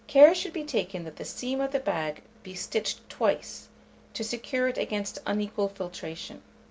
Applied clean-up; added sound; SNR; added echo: none; none; none; none.